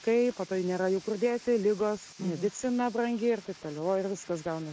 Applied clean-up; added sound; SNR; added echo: neural mask model Resemble Enhance denoiser.